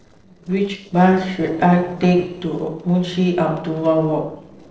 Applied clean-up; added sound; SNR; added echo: neural separator model SepFormer DNS4.